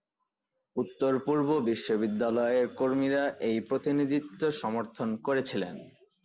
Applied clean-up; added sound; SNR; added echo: none; none; none; none.